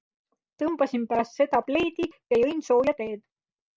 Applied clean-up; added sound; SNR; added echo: none; none; none; none.